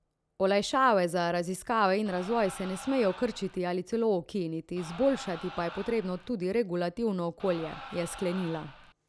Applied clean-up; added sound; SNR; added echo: none; Crowd; 15 dB; none.